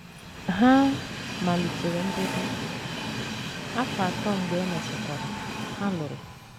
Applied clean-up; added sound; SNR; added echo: none; Train; 5 dB; none.